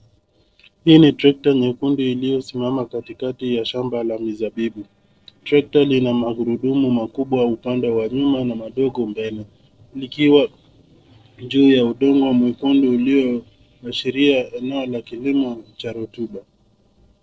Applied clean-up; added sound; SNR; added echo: neural separator model SepFormer DNS4.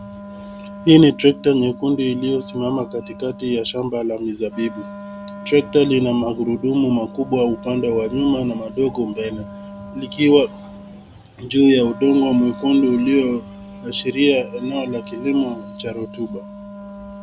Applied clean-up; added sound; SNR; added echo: none; Wind instrument, woodwind instrument; 16 dB; none.